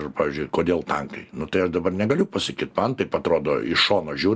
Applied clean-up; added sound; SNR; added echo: none; none; none; none.